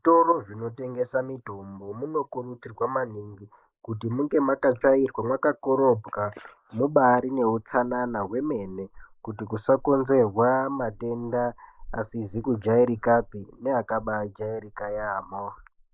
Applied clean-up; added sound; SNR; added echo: neural mask model Resemble Enhance denoiser.